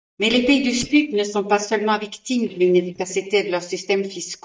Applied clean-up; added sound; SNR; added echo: neural mask model DeepFilterNet 3.